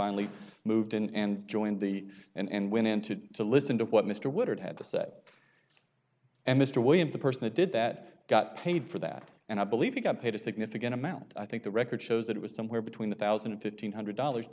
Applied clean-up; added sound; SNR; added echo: none; none; none; none.